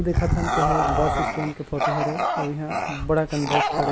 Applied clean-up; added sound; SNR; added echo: none; Bark / Growling; -2 dB; none.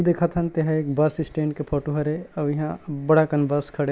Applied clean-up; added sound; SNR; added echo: none; none; none; none.